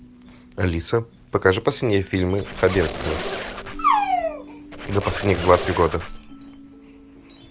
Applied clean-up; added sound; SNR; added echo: none; Squeak; 9 dB; none.